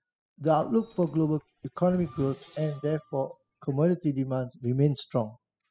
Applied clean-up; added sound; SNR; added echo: classical method spectral subtraction.